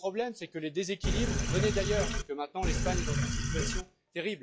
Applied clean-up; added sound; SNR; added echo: classical method log-MMSE.